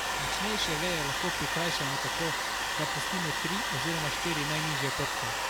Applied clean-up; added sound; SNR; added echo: none; Domestic sounds, home sounds; -4 dB; none.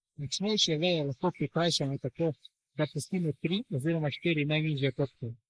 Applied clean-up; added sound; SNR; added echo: neural mask model Resemble Enhance denoiser.